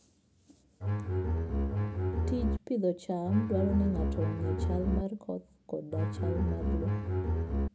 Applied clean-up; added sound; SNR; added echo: none; Bowed string instrument; -5 dB; none.